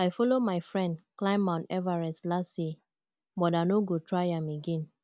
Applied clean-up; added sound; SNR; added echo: none; none; none; none.